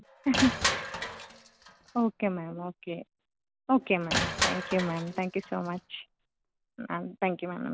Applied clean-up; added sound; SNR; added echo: none; Crushing; 4 dB; none.